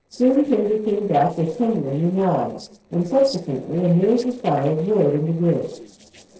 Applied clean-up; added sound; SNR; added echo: neural separator model SepFormer DNS4.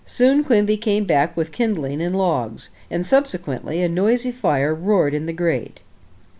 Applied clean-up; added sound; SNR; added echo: none; none; none; none.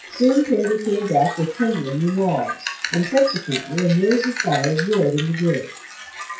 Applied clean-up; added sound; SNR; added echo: classical method WPE with log-MMSE.